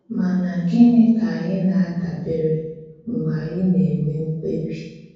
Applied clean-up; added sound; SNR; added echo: none; none; none; reverberation time 1.3 s.